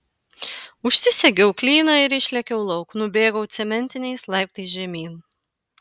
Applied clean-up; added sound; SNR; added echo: none; none; none; none.